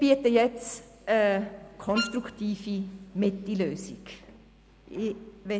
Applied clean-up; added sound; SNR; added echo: none; Wind instrument, woodwind instrument; 7 dB; none.